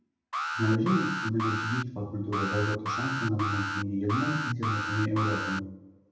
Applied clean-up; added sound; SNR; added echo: none; Alarm; 3 dB; reverberation time 0.8 s.